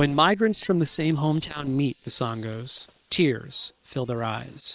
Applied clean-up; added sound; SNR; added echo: neural separator model SepFormer WHAM!.